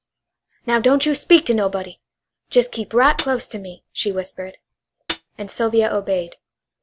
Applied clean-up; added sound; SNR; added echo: none; Hi-hat; 8 dB; none.